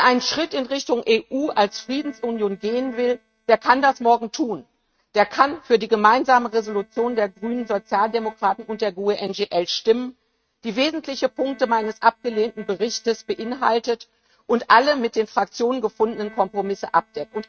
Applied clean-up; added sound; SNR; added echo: neural mask model RNNoise.